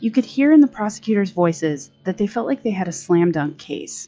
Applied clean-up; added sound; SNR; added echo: classical method log-MMSE.